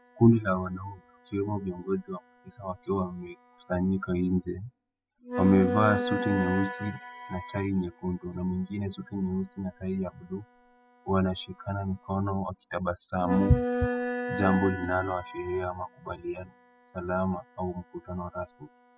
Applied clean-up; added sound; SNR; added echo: classical method spectral subtraction.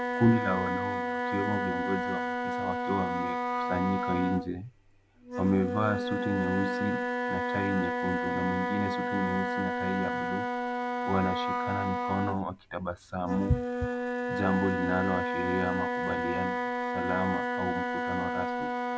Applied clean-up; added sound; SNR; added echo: none; Wind instrument, woodwind instrument; -1 dB; none.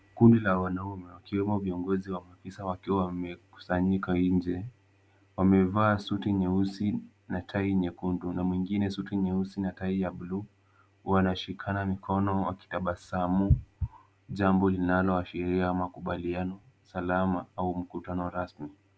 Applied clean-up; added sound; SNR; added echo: none; none; none; none.